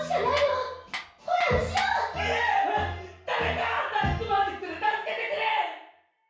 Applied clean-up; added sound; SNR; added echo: none; Tools; 11 dB; reverberation time 0.6 s.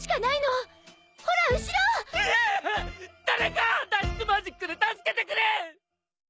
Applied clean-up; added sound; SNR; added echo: none; none; none; none.